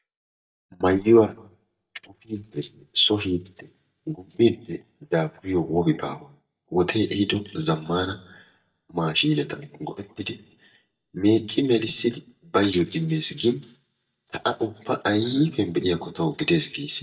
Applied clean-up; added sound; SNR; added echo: neural mask model DeepFilterNet 3.